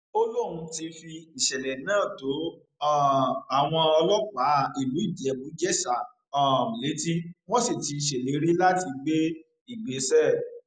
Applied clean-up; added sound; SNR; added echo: none; none; none; none.